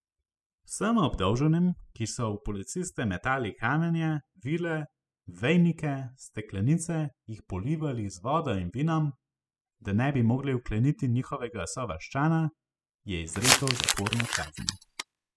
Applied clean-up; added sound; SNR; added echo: classical method spectral subtraction.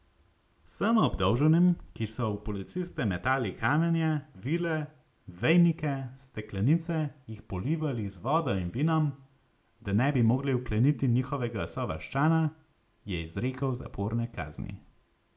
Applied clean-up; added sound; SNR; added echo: none; none; none; none.